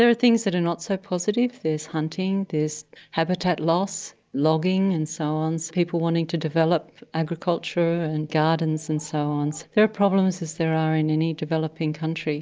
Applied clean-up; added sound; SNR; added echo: none; none; none; none.